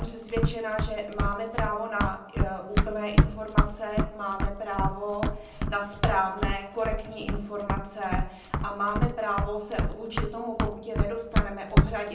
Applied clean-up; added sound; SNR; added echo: none; Run; -4 dB; reverberation time 0.6 s.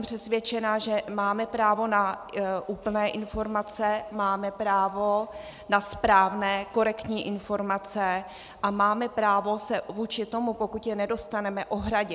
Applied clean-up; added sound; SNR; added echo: none; none; none; none.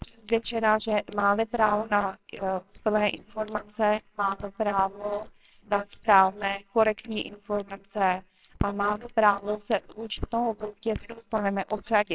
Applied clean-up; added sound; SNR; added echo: neural separator model SepFormer WHAMR!.